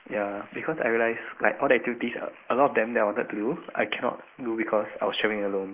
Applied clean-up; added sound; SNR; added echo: neural mask model Resemble Enhance denoiser.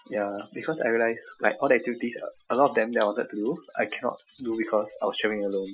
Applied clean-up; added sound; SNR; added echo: classical method Wiener filter.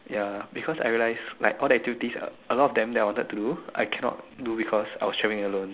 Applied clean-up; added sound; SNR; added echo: none; none; none; none.